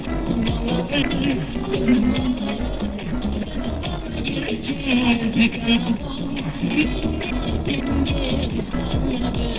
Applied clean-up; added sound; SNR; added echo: neural separator model SepFormer DNS4.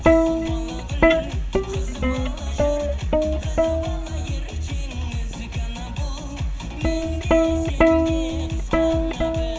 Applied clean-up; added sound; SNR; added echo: none; Plucked string instrument; -3 dB; reverberation time 2.0 s.